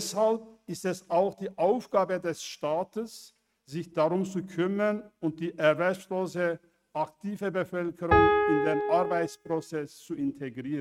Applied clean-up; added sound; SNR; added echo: neural mask model RNNoise.